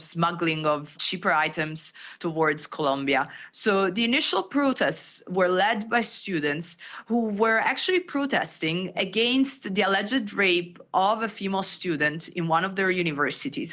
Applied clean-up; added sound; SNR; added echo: none; none; none; none.